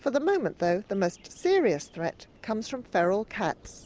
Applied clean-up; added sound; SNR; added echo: none; none; none; none.